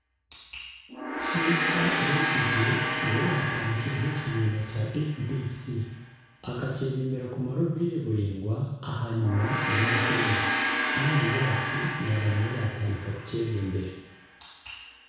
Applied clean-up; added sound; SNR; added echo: none; Gong; 2 dB; reverberation time 1.1 s.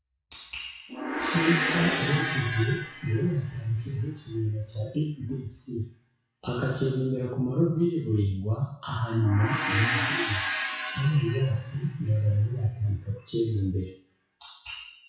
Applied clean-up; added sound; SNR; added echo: classical method WPE with log-MMSE.